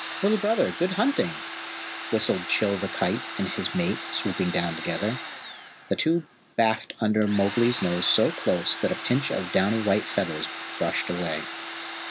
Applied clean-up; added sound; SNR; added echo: none; Domestic sounds, home sounds; 6 dB; none.